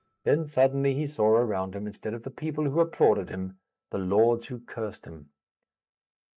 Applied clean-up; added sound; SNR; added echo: neural mask model DeepFilterNet 3.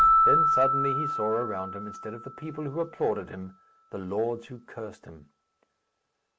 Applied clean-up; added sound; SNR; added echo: none; Keyboard (musical); -4 dB; none.